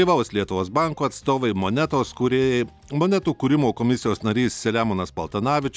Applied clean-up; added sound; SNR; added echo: none; none; none; none.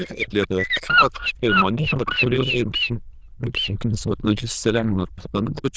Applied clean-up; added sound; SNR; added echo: neural diffusion model UNIVERSE++.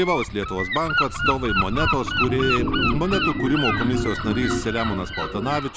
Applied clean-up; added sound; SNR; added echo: none; Gull, seagull / Wind + Organ; 0 dB; none.